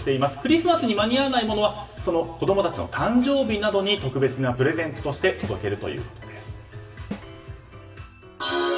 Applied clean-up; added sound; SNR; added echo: none; Snare drum; 18 dB; reverberation time 0.8 s.